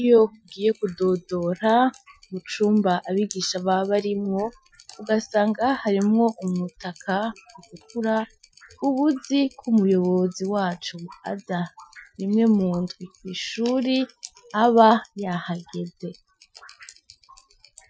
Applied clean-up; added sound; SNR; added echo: classical method Wiener filter.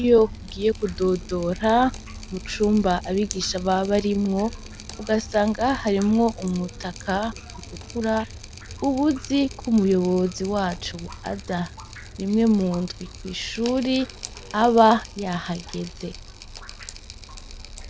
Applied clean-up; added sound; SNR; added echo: none; Drip; 14 dB; none.